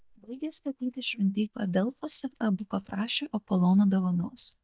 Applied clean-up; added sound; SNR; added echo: neural mask model DeepFilterNet 3.